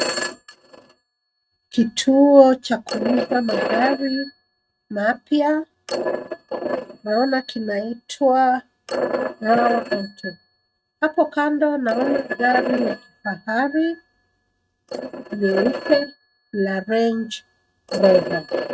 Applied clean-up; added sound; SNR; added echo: neural mask model RNNoise.